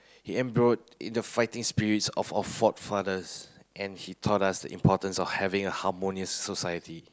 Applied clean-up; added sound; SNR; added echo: none; none; none; none.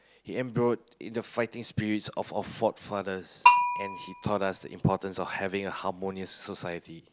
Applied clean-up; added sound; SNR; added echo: none; Bell; -4 dB; none.